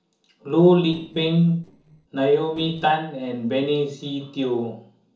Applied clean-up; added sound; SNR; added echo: neural separator model SepFormer DNS4.